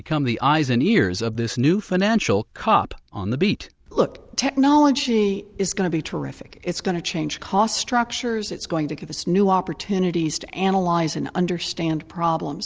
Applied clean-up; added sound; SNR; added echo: none; none; none; none.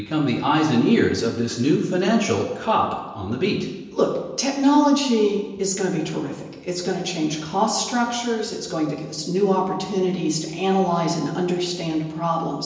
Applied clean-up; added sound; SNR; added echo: none; none; none; reverberation time 1.0 s.